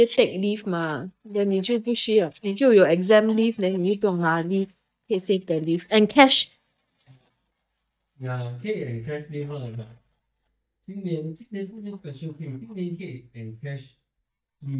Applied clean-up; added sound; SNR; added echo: neural mask model DeepFilterNet 3.